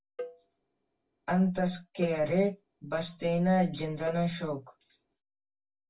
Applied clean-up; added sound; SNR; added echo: none; Cowbell; 17 dB; reverberation time 0.1 s.